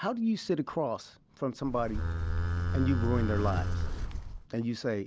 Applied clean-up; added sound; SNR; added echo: none; Livestock, farm animals, working animals; -2 dB; none.